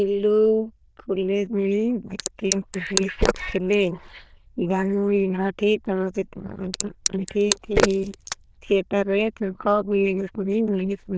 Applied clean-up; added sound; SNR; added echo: neural diffusion model UNIVERSE++.